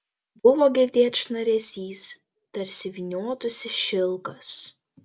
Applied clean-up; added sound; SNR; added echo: none; none; none; none.